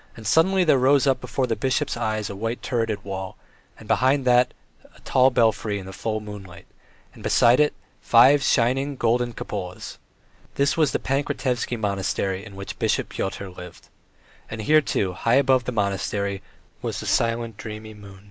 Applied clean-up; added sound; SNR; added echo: none; none; none; none.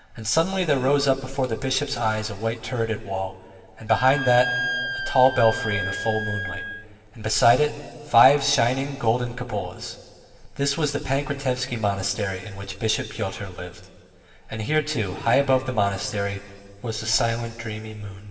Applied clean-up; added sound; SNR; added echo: none; Wind instrument, woodwind instrument; 5 dB; reverberation time 1.9 s.